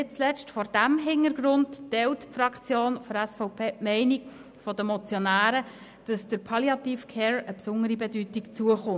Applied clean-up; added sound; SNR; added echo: none; none; none; none.